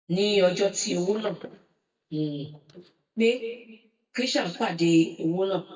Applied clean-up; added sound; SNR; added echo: neural mask model DeepFilterNet 3.